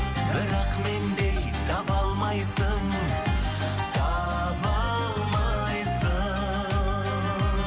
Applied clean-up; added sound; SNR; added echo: none; none; none; none.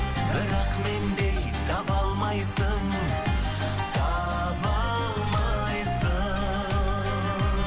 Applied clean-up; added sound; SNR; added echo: none; Waves, surf; 13 dB; none.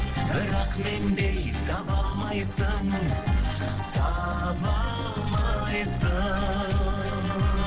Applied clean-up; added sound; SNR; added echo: neural separator model SepFormer DNS4.